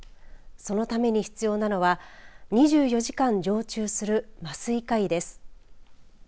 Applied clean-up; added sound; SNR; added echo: none; none; none; none.